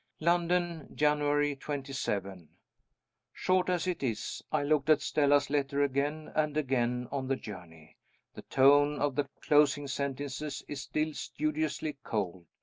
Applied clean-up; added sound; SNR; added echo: none; none; none; none.